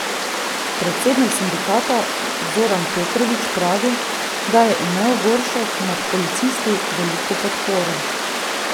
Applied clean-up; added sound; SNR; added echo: none; Water; 1 dB; none.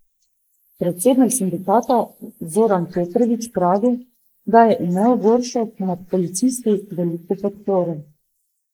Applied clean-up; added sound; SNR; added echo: neural mask model Resemble Enhance denoiser.